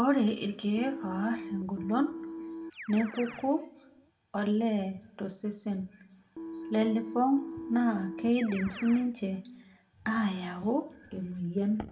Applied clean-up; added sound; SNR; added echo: none; Keyboard (musical); 13 dB; reverberation time 0.4 s.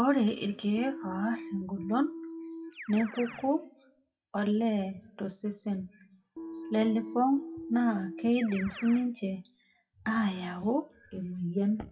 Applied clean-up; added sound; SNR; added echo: classical method WPE with log-MMSE.